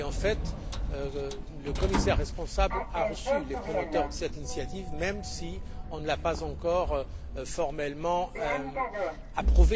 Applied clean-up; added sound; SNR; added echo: none; Sliding door; -3 dB; none.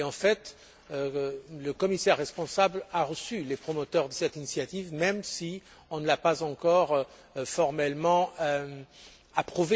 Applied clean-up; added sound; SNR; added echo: none; none; none; none.